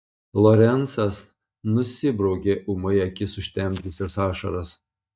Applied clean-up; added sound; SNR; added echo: neural mask model DeepFilterNet 3.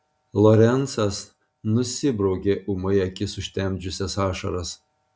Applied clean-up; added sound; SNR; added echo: none; none; none; none.